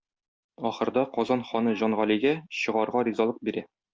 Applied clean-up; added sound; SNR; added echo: none; none; none; none.